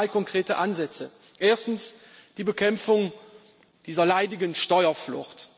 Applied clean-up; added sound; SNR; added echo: none; none; none; none.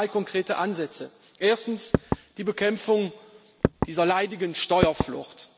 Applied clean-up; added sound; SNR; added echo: none; Knock / Wood; 1 dB; none.